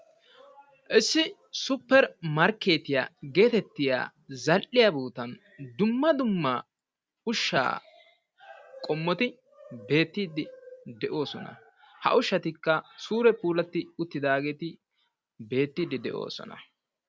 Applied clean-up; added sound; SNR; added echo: none; none; none; none.